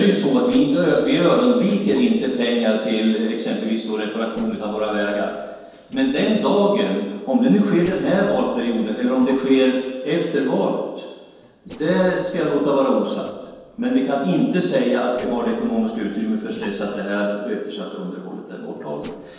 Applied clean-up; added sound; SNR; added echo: neural separator model SepFormer DNS4.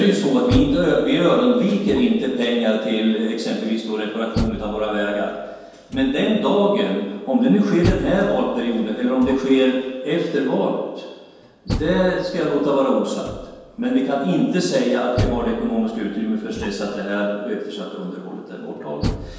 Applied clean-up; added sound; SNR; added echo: none; Door; 12 dB; reverberation time 1.2 s.